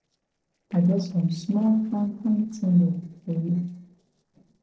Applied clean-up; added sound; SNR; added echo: neural separator model SepFormer DNS4.